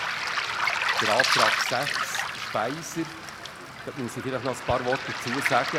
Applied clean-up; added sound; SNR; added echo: none; Waves, surf; -2 dB; none.